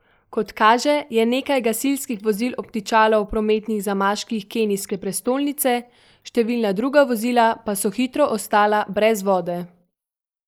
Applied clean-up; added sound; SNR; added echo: neural mask model Resemble Enhance denoiser.